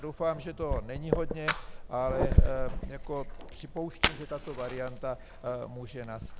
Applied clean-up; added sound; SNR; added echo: none; Fire; -5 dB; none.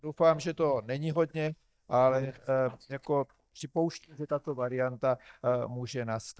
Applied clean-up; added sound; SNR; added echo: neural mask model DeepFilterNet 3.